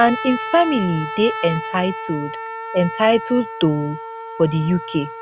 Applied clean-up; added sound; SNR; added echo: none; Trumpet; 9 dB; none.